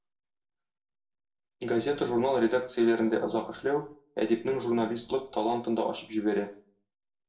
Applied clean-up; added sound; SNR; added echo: neural separator model SepFormer DNS4.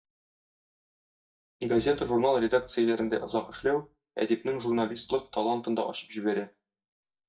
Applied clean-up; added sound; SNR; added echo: neural mask model DeepFilterNet 3.